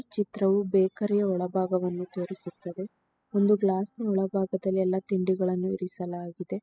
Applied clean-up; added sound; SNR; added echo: classical method spectral subtraction.